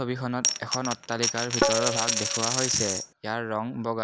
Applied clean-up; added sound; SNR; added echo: none; Tabla + Coin (dropping); -3 dB; none.